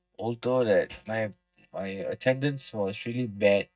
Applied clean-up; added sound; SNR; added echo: neural mask model DeepFilterNet 3.